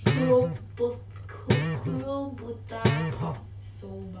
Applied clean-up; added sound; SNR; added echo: none; Guitar; -1 dB; reverberation time 0.2 s.